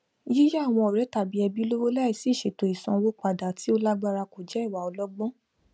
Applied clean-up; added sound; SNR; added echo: none; none; none; none.